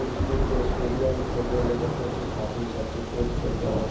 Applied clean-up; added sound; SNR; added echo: none; Thunder / Rain; -2 dB; reverberation time 0.7 s.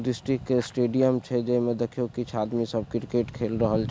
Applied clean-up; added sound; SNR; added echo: none; none; none; none.